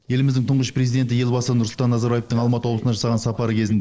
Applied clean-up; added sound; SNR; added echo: neural separator model SepFormer DNS4.